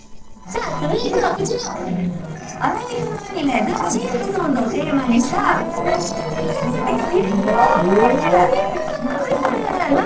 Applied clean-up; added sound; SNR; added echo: neural separator model SepFormer DNS4.